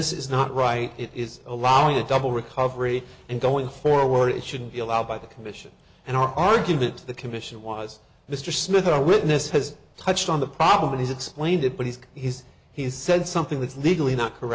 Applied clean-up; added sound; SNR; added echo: none; none; none; none.